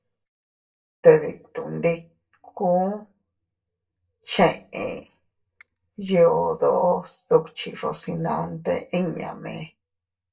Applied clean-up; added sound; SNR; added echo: neural mask model DeepFilterNet 3.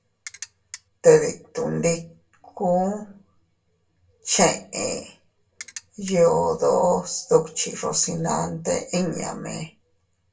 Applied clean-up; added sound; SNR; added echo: none; Ratchet, pawl; 16 dB; reverberation time 0.2 s.